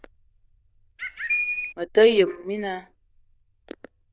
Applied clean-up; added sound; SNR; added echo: neural diffusion model UNIVERSE++.